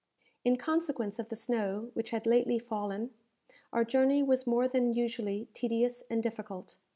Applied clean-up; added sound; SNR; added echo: none; none; none; none.